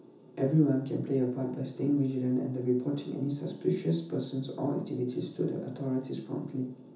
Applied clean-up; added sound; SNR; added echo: none; none; none; reverberation time 0.6 s.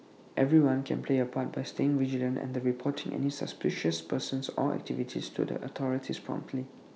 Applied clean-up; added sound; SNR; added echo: none; none; none; none.